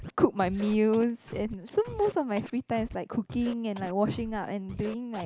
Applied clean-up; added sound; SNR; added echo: none; Scratching (performance technique); 15 dB; none.